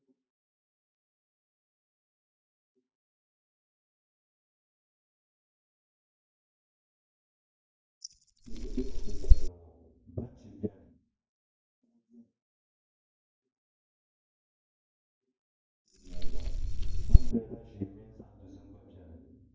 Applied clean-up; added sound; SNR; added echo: neural mask model DeepFilterNet 3.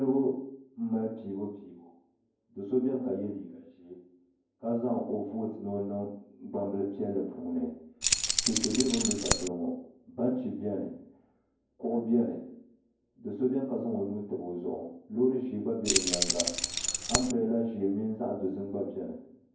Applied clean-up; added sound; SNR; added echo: none; Keys jangling; -4 dB; reverberation time 0.9 s.